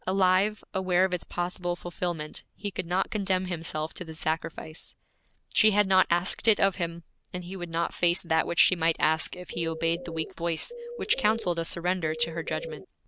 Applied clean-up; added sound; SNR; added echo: none; Bird; 9 dB; none.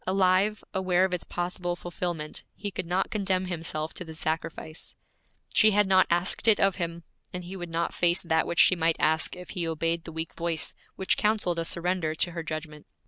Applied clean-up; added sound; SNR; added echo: none; none; none; none.